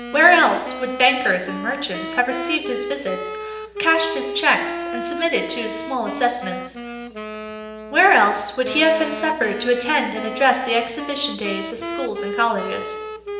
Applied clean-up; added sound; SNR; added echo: none; Wind instrument, woodwind instrument; 9 dB; reverberation time 0.8 s.